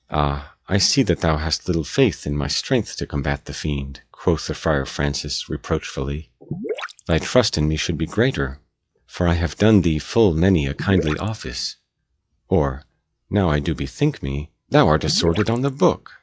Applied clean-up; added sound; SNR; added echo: classical method log-MMSE.